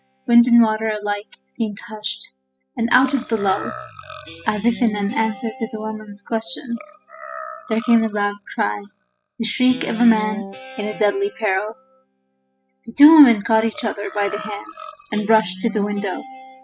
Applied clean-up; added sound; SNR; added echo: classical method spectral subtraction.